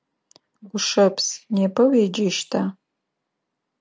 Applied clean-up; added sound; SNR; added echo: none; none; none; none.